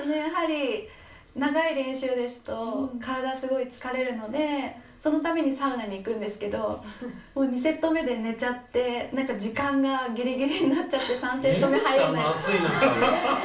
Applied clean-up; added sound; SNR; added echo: none; none; none; reverberation time 0.3 s.